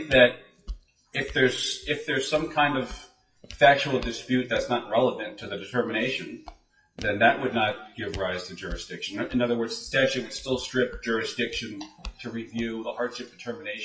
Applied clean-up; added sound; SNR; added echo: classical method WPE with log-MMSE.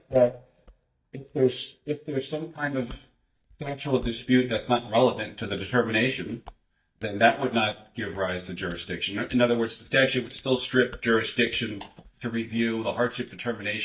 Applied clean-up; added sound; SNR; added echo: neural mask model DeepFilterNet 3.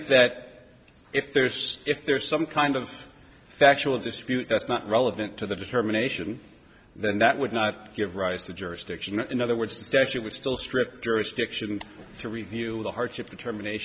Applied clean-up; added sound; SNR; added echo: none; none; none; none.